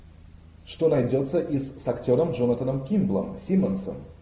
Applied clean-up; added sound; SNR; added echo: none; none; none; none.